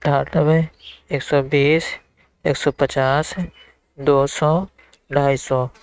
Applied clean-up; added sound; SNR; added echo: neural mask model RNNoise.